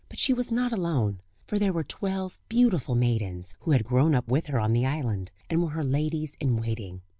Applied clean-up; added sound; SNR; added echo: none; none; none; none.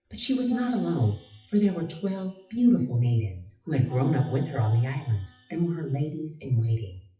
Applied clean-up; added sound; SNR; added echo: classical method WPE with log-MMSE.